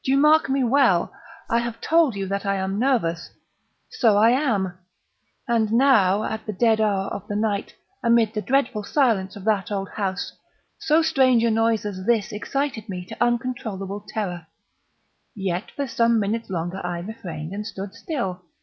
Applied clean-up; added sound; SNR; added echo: none; Whoosh, swoosh, swish; 18 dB; none.